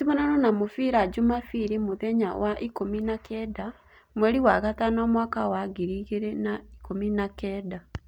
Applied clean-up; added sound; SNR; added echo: none; none; none; none.